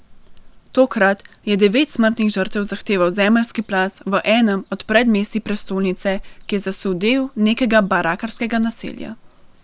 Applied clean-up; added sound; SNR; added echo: none; Ocean; 19 dB; none.